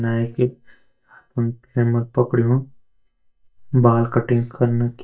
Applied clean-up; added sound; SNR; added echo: neural mask model DeepFilterNet 3.